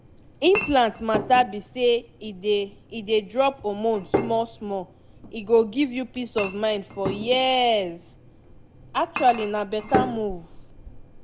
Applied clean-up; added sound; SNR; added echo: none; Chink, clink; 9 dB; none.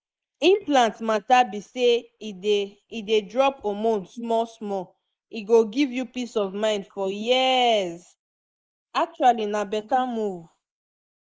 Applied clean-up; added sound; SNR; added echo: neural mask model Resemble Enhance denoiser.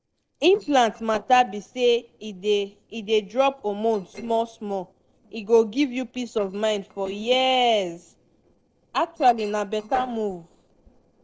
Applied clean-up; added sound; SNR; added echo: neural separator model SepFormer DNS4.